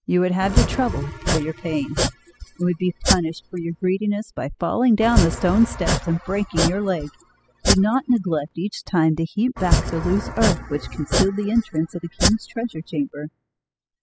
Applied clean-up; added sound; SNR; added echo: classical method spectral subtraction.